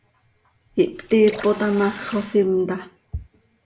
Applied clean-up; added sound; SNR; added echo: none; Water tap, faucet / Water; 16 dB; none.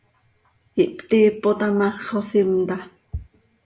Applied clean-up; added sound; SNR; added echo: none; none; none; none.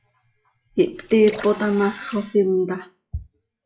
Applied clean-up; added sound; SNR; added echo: classical method log-MMSE.